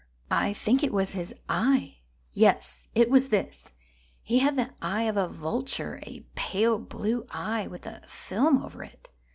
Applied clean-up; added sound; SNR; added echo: none; none; none; none.